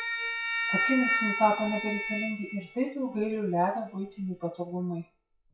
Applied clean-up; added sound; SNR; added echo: classical method WPE with log-MMSE.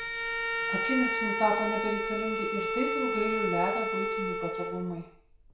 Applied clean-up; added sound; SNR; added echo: none; Bowed string instrument; -2 dB; reverberation time 0.6 s.